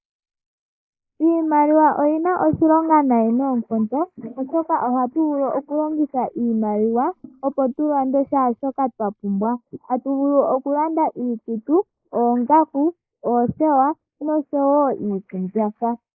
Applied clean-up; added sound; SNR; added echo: neural mask model Resemble Enhance denoiser.